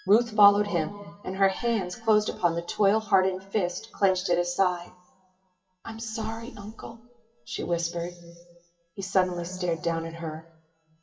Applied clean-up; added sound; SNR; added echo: classical method WPE with log-MMSE.